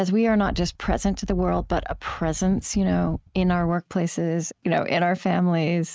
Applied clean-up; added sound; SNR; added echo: neural mask model RNNoise.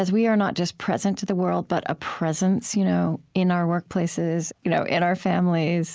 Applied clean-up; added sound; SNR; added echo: none; none; none; none.